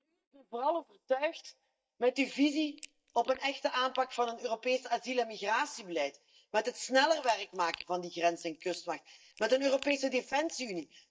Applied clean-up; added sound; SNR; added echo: neural mask model DeepFilterNet 3.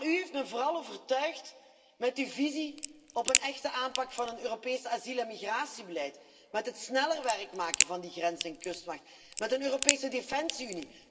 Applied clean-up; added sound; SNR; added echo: none; Crack; 1 dB; reverberation time 1.4 s.